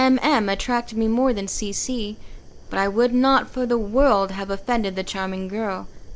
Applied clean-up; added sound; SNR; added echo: none; Fire; 12 dB; none.